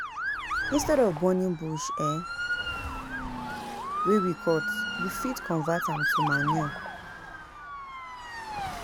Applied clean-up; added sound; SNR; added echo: none; Motor vehicle (road) / Siren; 2 dB; none.